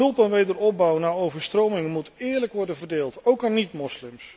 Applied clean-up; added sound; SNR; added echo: none; none; none; none.